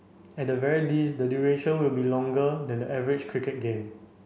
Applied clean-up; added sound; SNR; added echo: none; none; none; none.